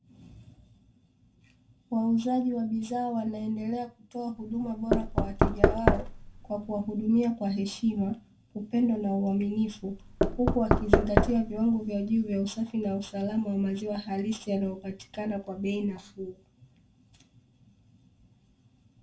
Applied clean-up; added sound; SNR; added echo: none; Knock / Wood; -3 dB; reverberation time 0.2 s.